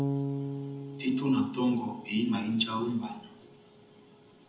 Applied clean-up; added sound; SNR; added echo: none; Bass guitar; 7 dB; reverberation time 0.8 s.